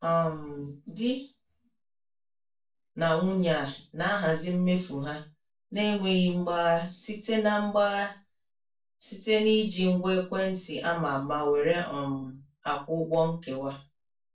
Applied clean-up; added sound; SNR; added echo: none; none; none; reverberation time 0.2 s.